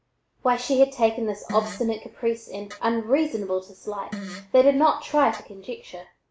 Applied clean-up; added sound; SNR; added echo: neural mask model Resemble Enhance denoiser.